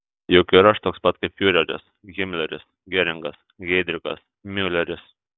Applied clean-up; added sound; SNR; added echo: none; none; none; none.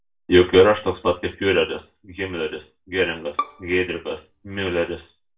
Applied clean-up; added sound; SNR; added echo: none; Bowed string instrument; 13 dB; reverberation time 0.2 s.